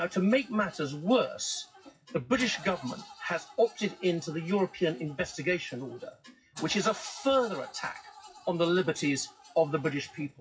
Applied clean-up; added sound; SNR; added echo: classical method WPE with log-MMSE.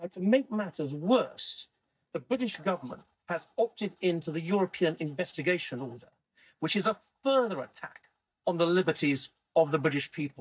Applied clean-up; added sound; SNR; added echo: neural mask model DeepFilterNet 3.